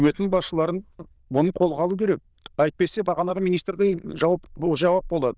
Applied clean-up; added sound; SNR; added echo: neural diffusion model UNIVERSE++.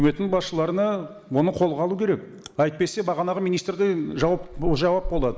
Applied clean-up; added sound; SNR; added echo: neural mask model Resemble Enhance denoiser.